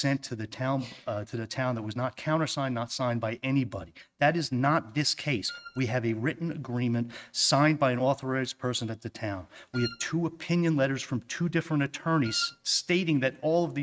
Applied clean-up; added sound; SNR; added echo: neural mask model RNNoise.